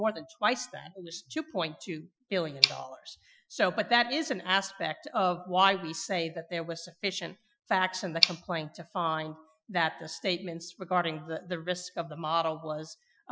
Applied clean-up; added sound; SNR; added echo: classical method Wiener filter.